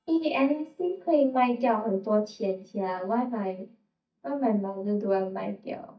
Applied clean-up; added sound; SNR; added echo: neural mask model DeepFilterNet 3.